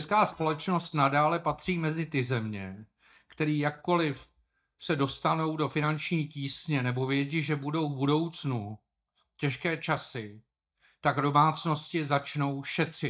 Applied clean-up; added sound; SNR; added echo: neural mask model DeepFilterNet 3.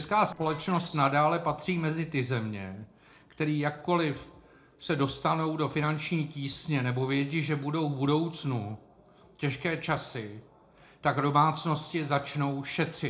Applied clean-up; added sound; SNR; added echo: neural separator model SepFormer DNS4.